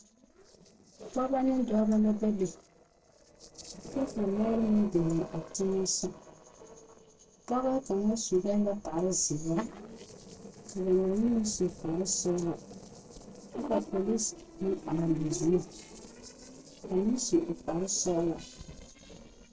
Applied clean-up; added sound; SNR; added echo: neural separator model SepFormer DNS4.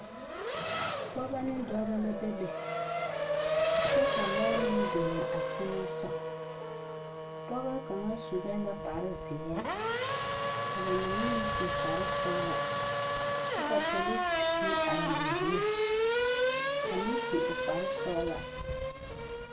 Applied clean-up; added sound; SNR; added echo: none; Race car, auto racing / Accelerating, revving, vroom; -5 dB; reverberation time 0.2 s.